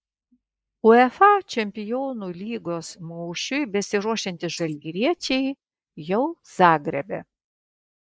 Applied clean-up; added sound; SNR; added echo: neural mask model Resemble Enhance denoiser.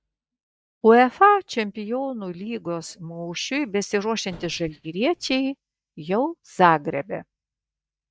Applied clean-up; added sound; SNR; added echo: neural mask model DeepFilterNet 3.